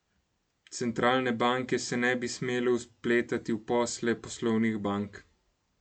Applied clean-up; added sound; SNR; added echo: none; none; none; none.